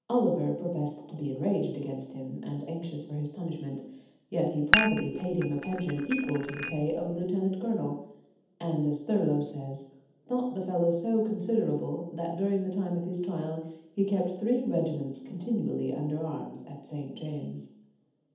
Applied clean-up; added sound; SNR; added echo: none; Dishes, pots, and pans; 1 dB; reverberation time 0.8 s.